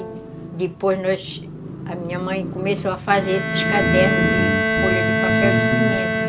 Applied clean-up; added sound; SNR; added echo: none; Guitar + Bowed string instrument; -1 dB; none.